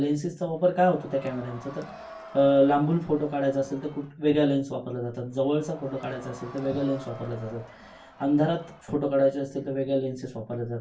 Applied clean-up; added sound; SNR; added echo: none; Crowd; 19 dB; reverberation time 0.2 s.